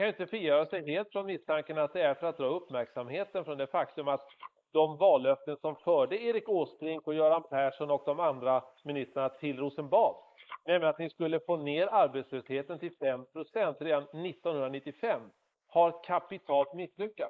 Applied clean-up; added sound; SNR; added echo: neural mask model Resemble Enhance denoiser.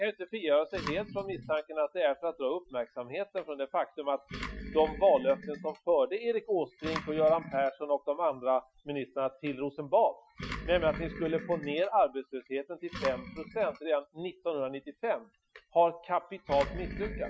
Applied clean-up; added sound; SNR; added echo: classical method Wiener filter.